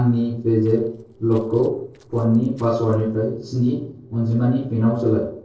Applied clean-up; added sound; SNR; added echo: neural separator model SepFormer DNS4.